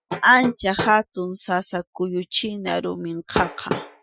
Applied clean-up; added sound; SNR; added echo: classical method Wiener filter.